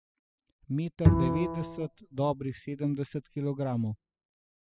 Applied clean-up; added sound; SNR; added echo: classical method spectral subtraction.